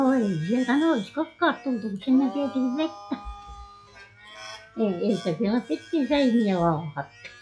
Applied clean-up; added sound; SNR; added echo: classical method log-MMSE.